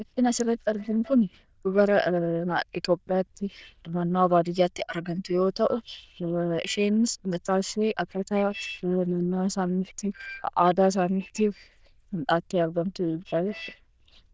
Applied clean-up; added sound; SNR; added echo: neural diffusion model UNIVERSE++.